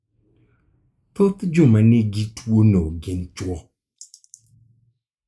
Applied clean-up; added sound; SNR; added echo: neural mask model Resemble Enhance denoiser.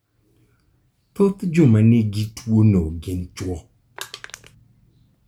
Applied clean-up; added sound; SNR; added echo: none; Crushing; 16 dB; none.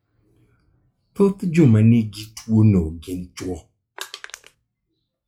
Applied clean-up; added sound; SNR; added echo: classical method log-MMSE.